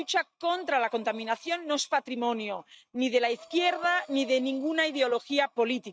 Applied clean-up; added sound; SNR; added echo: neural mask model RNNoise.